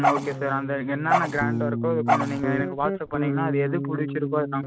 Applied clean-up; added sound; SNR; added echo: none; Guitar + Dog; -1 dB; none.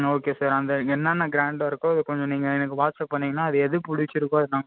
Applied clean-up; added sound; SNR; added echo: none; none; none; none.